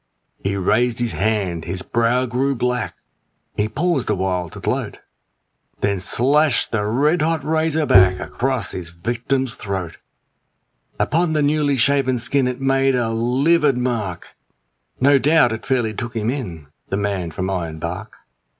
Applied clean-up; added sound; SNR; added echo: none; Bowed string instrument; -3 dB; none.